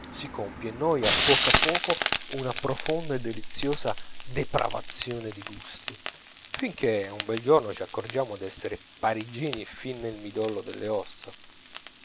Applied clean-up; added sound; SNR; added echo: none; Frying (food); 0 dB; none.